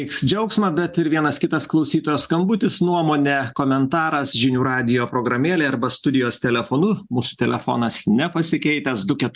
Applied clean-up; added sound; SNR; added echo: none; none; none; none.